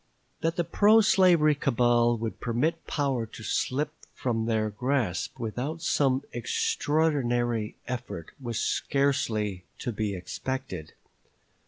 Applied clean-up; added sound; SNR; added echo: none; none; none; none.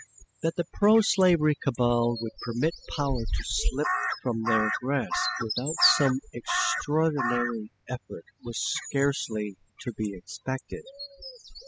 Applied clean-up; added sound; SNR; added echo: classical method spectral subtraction.